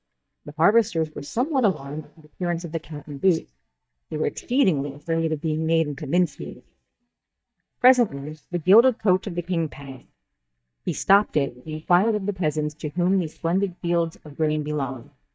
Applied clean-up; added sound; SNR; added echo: neural mask model DeepFilterNet 3.